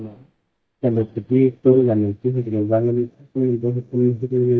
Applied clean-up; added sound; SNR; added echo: neural mask model DeepFilterNet 3.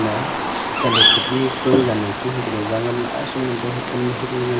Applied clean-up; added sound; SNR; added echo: none; Bird vocalization, bird call, bird song; -1 dB; reverberation time 1.3 s.